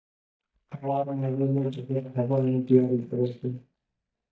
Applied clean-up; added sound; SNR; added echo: neural mask model DeepFilterNet 3.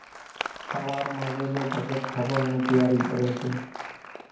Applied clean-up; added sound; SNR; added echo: none; Applause; 8 dB; reverberation time 0.9 s.